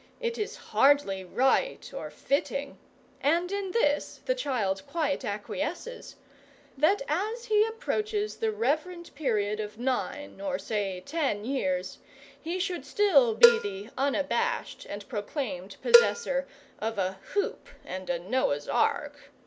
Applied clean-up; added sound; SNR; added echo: none; Cowbell; 0 dB; none.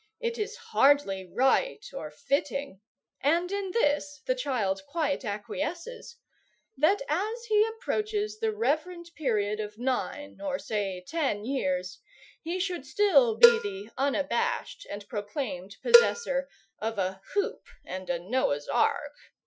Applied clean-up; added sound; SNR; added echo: classical method Wiener filter.